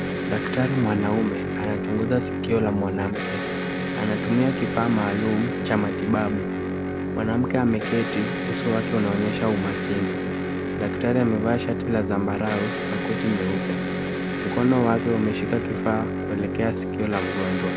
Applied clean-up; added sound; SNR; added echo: none; Electric guitar; 1 dB; none.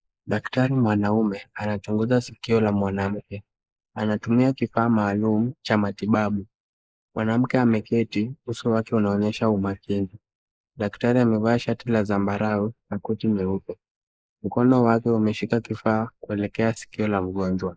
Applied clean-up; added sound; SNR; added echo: neural mask model Resemble Enhance denoiser.